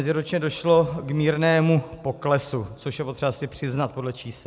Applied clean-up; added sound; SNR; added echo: none; none; none; none.